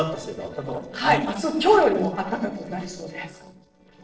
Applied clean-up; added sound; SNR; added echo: neural separator model SepFormer DNS4.